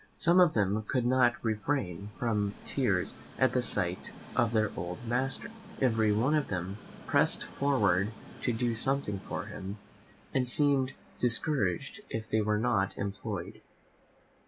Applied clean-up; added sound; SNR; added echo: none; Train; 19 dB; none.